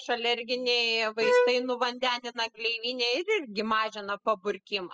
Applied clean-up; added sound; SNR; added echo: classical method spectral subtraction.